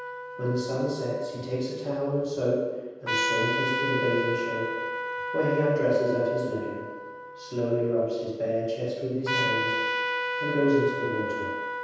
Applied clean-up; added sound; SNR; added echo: none; Trumpet; 4 dB; reverberation time 1.2 s.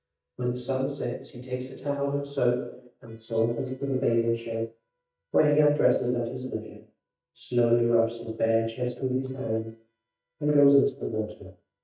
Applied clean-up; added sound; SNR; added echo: neural mask model DeepFilterNet 3.